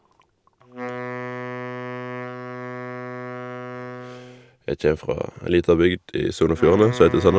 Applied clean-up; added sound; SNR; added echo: none; Wind instrument, woodwind instrument; 11 dB; none.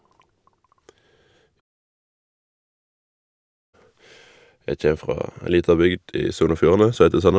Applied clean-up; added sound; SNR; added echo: none; none; none; none.